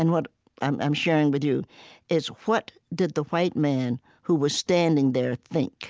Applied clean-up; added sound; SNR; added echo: none; none; none; none.